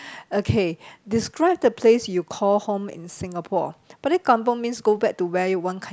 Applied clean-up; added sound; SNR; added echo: none; none; none; none.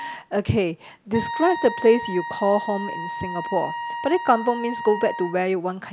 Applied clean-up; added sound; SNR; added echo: none; Wind instrument, woodwind instrument; 9 dB; none.